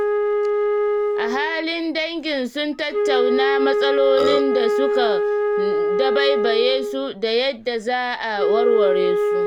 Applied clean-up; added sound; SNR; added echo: none; Wind instrument, woodwind instrument + Burping, eructation; -2 dB; none.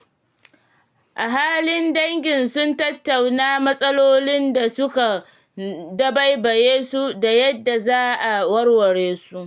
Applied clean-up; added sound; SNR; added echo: none; none; none; none.